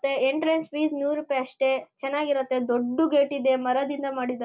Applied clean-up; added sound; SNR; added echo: none; none; none; none.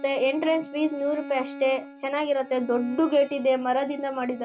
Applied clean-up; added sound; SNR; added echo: none; Bowed string instrument; 16 dB; none.